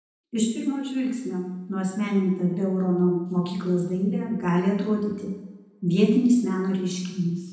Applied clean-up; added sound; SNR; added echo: none; none; none; reverberation time 0.9 s.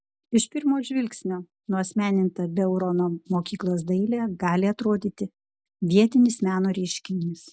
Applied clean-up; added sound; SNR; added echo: none; none; none; none.